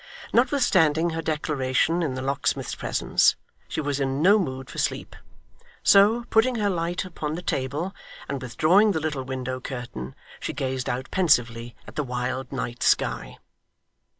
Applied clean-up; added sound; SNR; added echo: none; none; none; none.